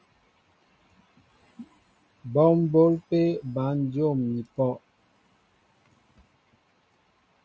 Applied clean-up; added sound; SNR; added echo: none; none; none; none.